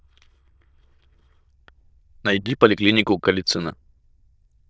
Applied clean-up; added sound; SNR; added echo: neural diffusion model UNIVERSE++.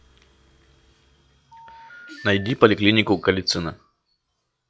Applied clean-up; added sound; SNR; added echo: classical method log-MMSE.